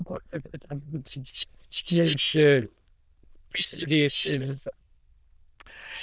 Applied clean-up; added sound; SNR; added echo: neural diffusion model UNIVERSE++.